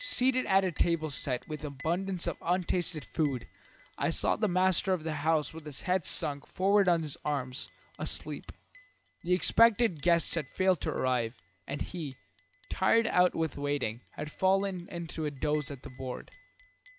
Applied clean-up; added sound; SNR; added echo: none; Chink, clink; 17 dB; none.